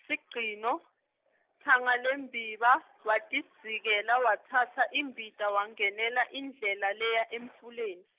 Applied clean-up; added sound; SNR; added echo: none; none; none; none.